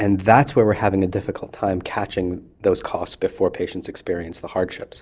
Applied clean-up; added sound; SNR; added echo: none; none; none; none.